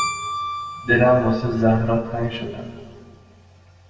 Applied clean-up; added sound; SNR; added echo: none; Keyboard (musical); 11 dB; reverberation time 1.6 s.